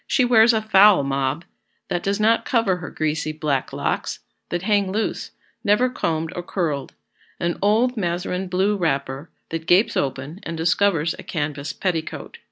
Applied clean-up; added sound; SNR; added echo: none; none; none; none.